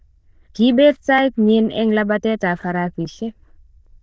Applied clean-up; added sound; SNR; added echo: neural diffusion model UNIVERSE++.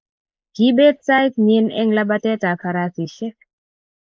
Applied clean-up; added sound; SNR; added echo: neural mask model Resemble Enhance denoiser.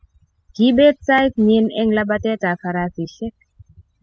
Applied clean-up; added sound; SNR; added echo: classical method spectral subtraction.